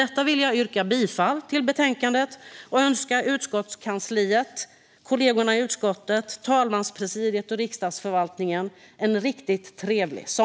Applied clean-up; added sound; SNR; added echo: none; none; none; none.